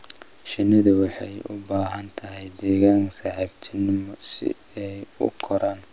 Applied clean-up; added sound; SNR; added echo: none; none; none; none.